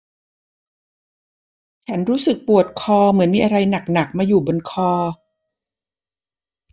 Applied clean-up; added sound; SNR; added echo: neural mask model DeepFilterNet 3.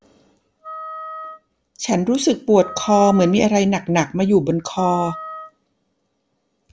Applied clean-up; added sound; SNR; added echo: none; Wind instrument, woodwind instrument; 15 dB; none.